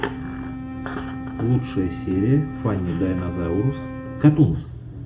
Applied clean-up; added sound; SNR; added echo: none; Wind instrument, woodwind instrument; 11 dB; reverberation time 0.3 s.